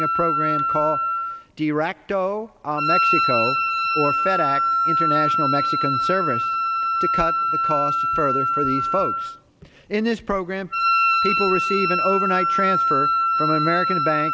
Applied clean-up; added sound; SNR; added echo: none; Wind instrument, woodwind instrument; -4 dB; none.